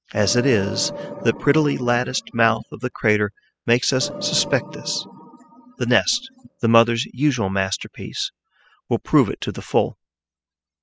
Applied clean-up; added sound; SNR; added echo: classical method spectral subtraction.